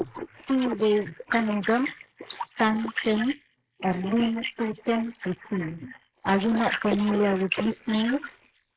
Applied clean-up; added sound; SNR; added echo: neural mask model Resemble Enhance denoiser.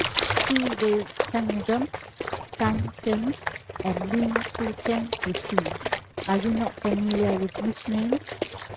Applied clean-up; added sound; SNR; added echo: neural mask model RNNoise.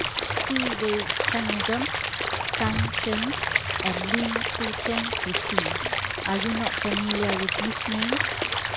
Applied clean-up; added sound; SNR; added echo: none; Stream / Liquid; -4 dB; none.